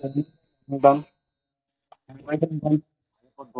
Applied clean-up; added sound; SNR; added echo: neural mask model DeepFilterNet 3.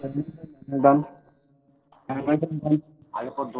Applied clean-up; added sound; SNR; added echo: neural separator model SepFormer DNS4.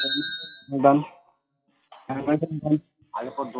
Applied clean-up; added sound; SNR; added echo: classical method WPE with log-MMSE.